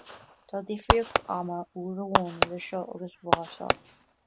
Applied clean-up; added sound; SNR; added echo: none; Fireworks; -4 dB; none.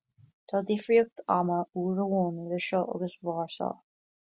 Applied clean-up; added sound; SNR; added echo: none; none; none; none.